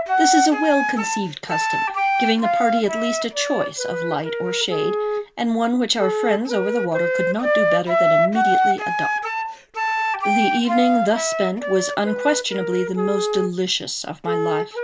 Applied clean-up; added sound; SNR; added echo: none; Wind instrument, woodwind instrument; -1 dB; none.